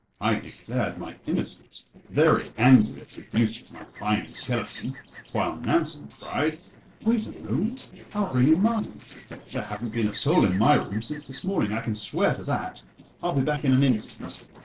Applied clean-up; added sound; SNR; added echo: neural separator model SepFormer DNS4.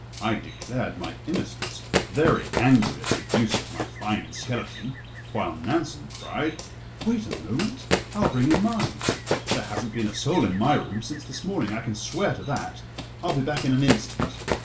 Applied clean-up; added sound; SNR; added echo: none; Run; 4 dB; reverberation time 0.3 s.